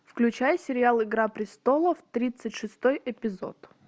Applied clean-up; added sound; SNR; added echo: none; none; none; none.